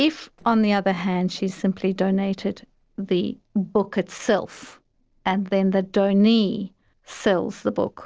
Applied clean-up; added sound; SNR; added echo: neural separator model SepFormer DNS4.